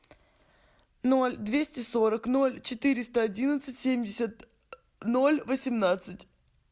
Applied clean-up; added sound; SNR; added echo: none; none; none; none.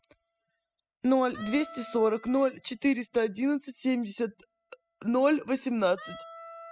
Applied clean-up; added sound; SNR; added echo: classical method spectral subtraction.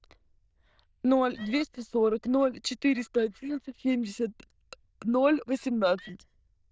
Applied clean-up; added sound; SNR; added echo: neural diffusion model UNIVERSE++.